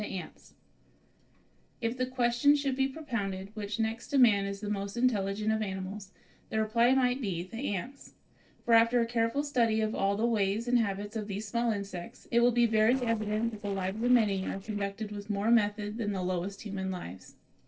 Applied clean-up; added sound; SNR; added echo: neural separator model SepFormer DNS4.